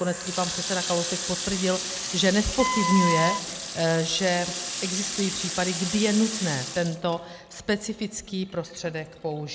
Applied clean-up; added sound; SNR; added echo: none; Water tap, faucet + Wind instrument, woodwind instrument; 4 dB; none.